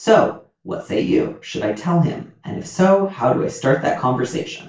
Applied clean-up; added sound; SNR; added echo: none; none; none; reverberation time 0.3 s.